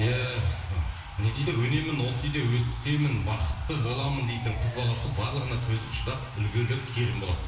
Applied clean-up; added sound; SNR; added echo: none; Sawing; 16 dB; reverberation time 0.9 s.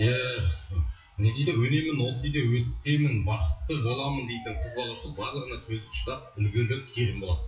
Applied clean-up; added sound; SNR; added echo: classical method WPE with log-MMSE.